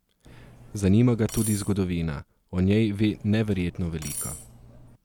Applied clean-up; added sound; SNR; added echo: none; Cutlery, silverware; 15 dB; none.